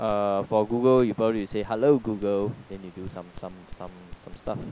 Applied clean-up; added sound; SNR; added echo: none; Crackle; 18 dB; none.